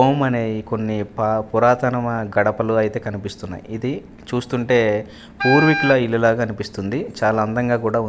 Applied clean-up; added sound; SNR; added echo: none; Wind instrument, woodwind instrument; 4 dB; none.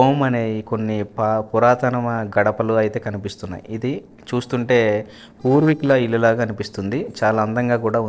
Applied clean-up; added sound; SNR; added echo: neural separator model SepFormer DNS4.